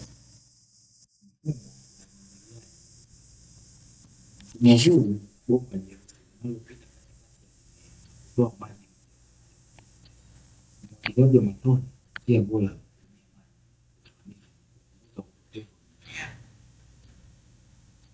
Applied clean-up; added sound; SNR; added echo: neural mask model DeepFilterNet 3.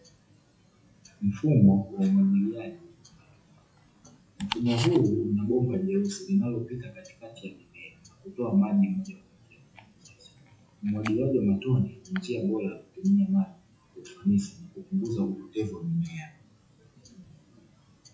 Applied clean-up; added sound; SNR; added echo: classical method WPE with log-MMSE.